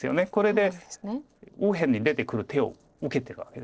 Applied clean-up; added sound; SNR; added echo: neural separator model SepFormer DNS4.